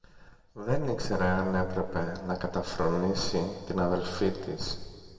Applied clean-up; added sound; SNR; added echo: none; none; none; reverberation time 1.9 s.